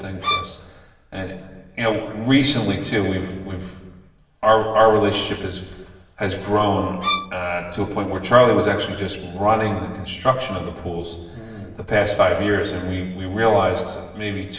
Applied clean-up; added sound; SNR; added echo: none; Bowed string instrument; 4 dB; reverberation time 1.2 s.